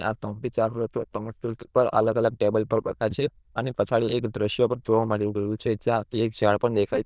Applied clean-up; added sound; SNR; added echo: neural diffusion model UNIVERSE++.